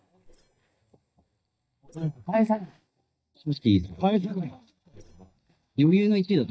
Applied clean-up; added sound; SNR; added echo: neural mask model DeepFilterNet 3.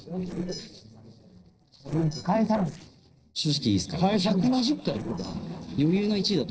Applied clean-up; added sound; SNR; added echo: neural separator model SepFormer DNS4.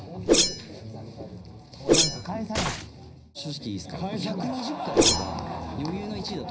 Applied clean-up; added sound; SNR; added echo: none; Whoosh, swoosh, swish; -4 dB; reverberation time 0.4 s.